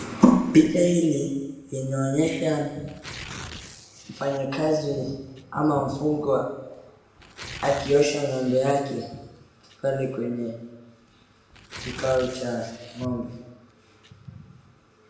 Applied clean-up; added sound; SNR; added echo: none; Tearing; 19 dB; reverberation time 1.0 s.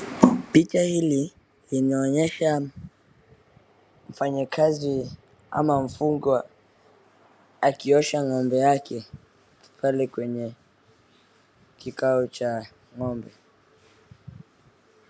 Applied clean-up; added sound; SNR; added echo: none; none; none; none.